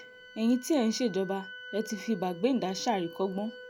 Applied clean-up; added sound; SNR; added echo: none; Wind instrument, woodwind instrument + Wind instrument, woodwind instrument; 16 dB; none.